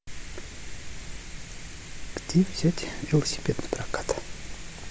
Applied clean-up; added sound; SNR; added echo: none; none; none; none.